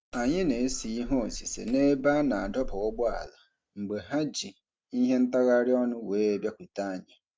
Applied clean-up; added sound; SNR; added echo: none; Hammer; 12 dB; none.